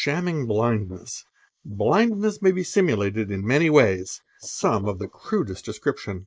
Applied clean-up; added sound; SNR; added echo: neural mask model Resemble Enhance denoiser.